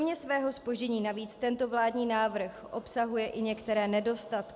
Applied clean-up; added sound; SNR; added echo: none; none; none; none.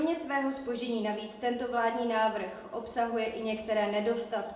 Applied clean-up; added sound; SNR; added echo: none; none; none; reverberation time 0.7 s.